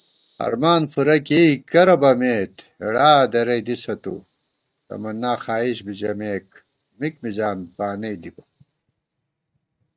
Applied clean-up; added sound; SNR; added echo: neural mask model RNNoise.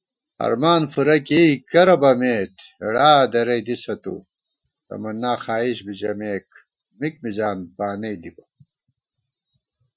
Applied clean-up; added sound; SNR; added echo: classical method Wiener filter.